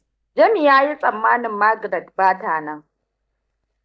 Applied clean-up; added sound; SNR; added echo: neural mask model DeepFilterNet 3.